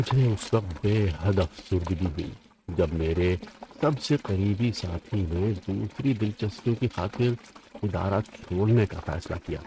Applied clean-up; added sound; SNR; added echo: neural mask model RNNoise.